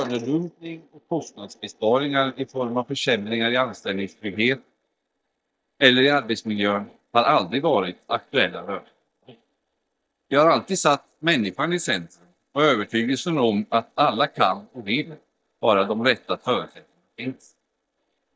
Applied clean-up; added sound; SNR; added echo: neural mask model DeepFilterNet 3.